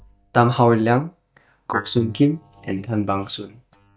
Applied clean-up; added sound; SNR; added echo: neural mask model DeepFilterNet 3.